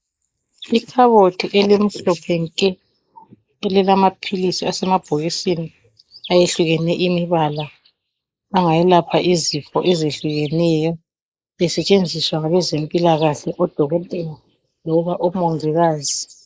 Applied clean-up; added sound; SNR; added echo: neural mask model Resemble Enhance denoiser.